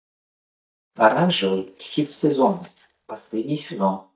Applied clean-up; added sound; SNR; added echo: neural mask model DeepFilterNet 3.